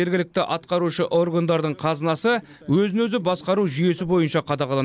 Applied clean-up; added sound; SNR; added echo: none; none; none; none.